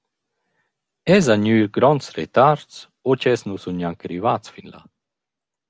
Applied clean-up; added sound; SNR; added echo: none; none; none; none.